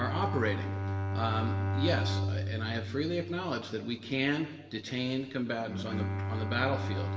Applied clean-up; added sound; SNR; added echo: none; Bowed string instrument; 0 dB; reverberation time 1.2 s.